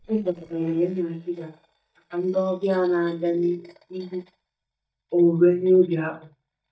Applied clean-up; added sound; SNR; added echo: neural mask model DeepFilterNet 3.